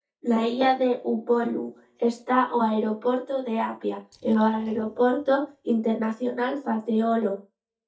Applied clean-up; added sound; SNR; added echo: neural mask model DeepFilterNet 3.